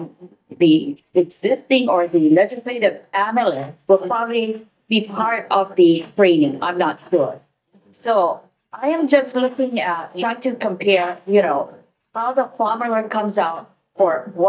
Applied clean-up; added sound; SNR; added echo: neural mask model DeepFilterNet 3.